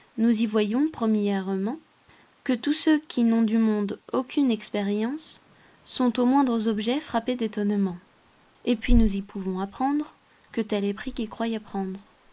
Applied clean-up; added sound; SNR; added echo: neural mask model Resemble Enhance denoiser.